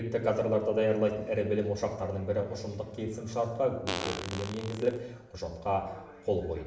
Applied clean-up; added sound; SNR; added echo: none; Fart; 7 dB; reverberation time 0.9 s.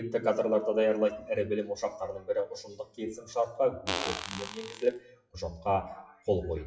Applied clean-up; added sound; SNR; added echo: classical method WPE with log-MMSE.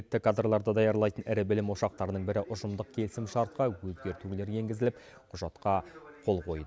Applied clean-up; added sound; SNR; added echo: none; none; none; none.